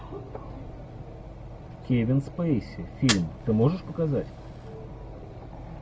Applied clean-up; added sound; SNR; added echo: none; Fire; 12 dB; none.